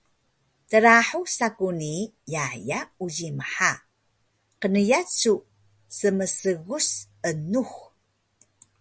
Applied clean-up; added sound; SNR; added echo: none; none; none; none.